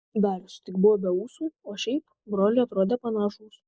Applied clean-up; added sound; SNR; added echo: neural mask model Resemble Enhance denoiser.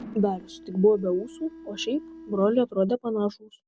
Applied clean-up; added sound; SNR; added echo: none; Mechanisms; 19 dB; none.